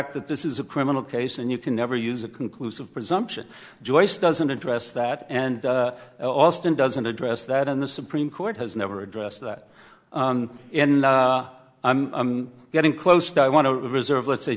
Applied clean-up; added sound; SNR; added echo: none; none; none; none.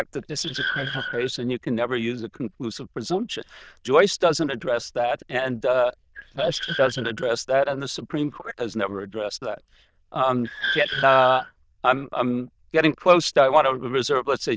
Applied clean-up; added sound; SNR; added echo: neural diffusion model UNIVERSE++.